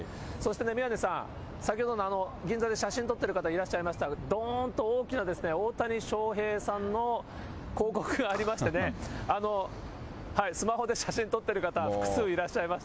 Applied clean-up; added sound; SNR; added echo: none; none; none; none.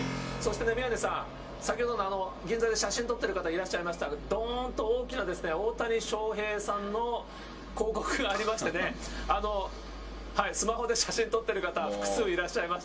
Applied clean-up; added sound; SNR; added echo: none; Keyboard (musical); 16 dB; reverberation time 0.2 s.